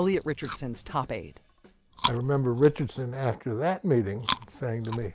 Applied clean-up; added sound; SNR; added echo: none; Chewing, mastication; 8 dB; none.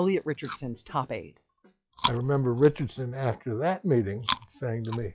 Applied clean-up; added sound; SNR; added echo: classical method log-MMSE.